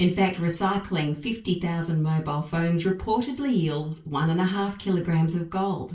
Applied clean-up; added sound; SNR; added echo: none; none; none; reverberation time 0.3 s.